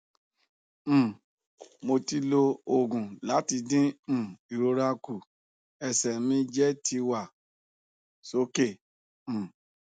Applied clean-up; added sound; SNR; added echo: none; none; none; none.